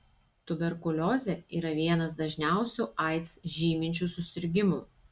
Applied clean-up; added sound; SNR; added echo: none; none; none; none.